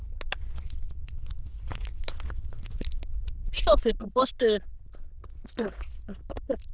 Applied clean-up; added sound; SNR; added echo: neural diffusion model UNIVERSE++.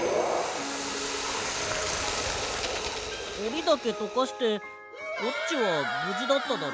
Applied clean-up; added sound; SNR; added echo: none; none; none; none.